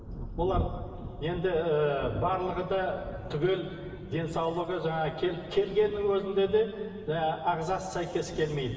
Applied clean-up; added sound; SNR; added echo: none; Thunder; 11 dB; reverberation time 2.3 s.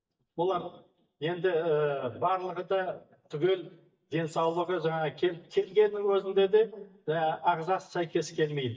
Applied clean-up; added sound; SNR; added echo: neural mask model DeepFilterNet 3.